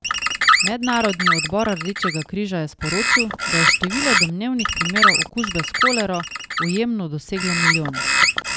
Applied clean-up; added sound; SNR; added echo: none; Bird; -4 dB; none.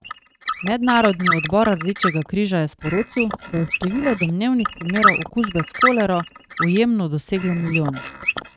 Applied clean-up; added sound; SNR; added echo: neural mask model RNNoise.